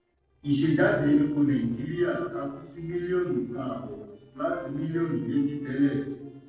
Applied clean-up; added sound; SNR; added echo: neural separator model SepFormer DNS4.